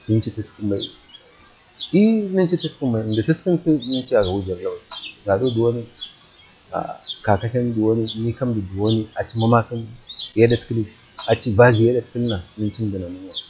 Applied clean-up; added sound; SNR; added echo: classical method log-MMSE.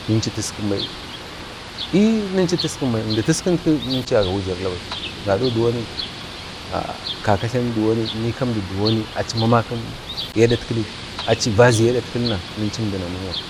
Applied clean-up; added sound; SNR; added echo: none; Bird; 10 dB; none.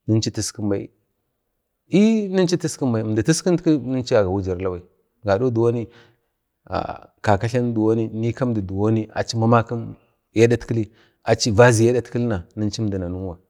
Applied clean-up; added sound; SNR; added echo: none; none; none; none.